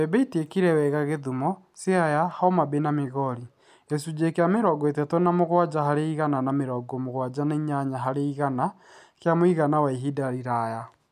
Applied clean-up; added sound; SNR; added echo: none; none; none; none.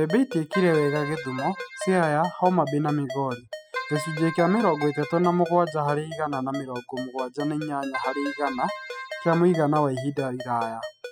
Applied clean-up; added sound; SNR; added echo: classical method spectral subtraction.